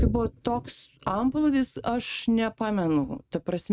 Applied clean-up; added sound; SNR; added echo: neural mask model RNNoise.